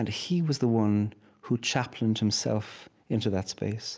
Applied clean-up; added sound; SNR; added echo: none; none; none; none.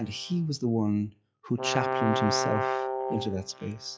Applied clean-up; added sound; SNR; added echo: classical method log-MMSE.